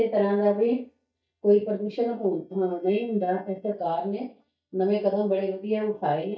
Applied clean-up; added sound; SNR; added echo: neural mask model DeepFilterNet 3.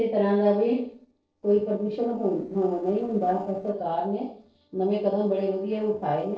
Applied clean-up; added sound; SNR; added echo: neural separator model SepFormer DNS4.